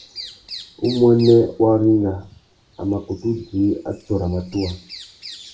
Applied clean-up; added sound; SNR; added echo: none; Bird vocalization, bird call, bird song; 20 dB; reverberation time 0.2 s.